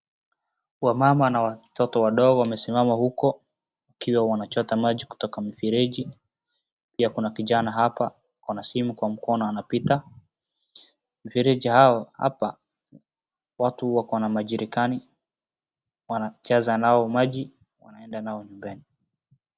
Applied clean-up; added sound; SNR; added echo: none; none; none; none.